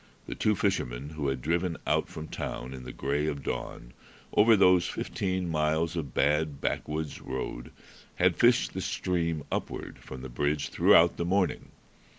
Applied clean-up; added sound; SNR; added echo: none; none; none; none.